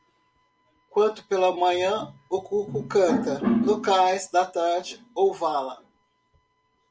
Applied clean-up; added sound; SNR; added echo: none; none; none; none.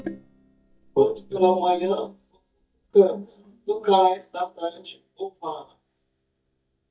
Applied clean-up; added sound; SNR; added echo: neural mask model DeepFilterNet 3.